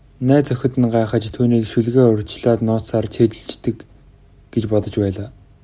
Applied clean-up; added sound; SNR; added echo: none; none; none; none.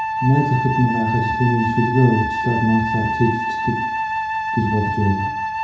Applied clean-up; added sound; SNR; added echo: none; Wind instrument, woodwind instrument; 3 dB; reverberation time 0.5 s.